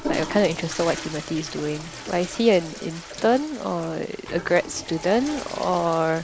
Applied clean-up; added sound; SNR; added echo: none; Toilet flush / Water; 11 dB; none.